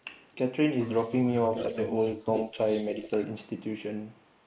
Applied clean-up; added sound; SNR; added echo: neural mask model Resemble Enhance denoiser.